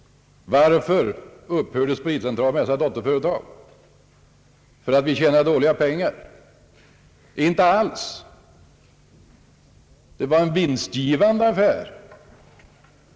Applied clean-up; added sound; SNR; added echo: none; none; none; none.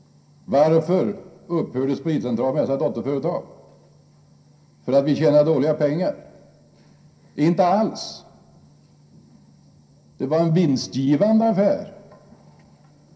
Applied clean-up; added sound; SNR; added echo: none; none; none; reverberation time 0.3 s.